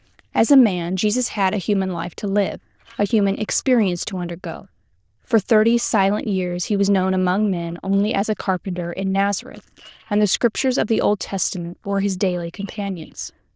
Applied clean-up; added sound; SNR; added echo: neural diffusion model UNIVERSE++.